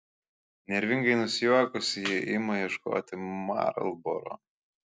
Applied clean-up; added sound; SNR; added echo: none; none; none; none.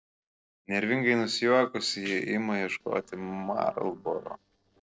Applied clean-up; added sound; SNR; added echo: neural separator model SepFormer DNS4.